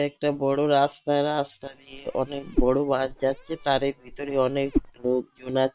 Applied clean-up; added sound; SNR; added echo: neural separator model SepFormer WHAM!.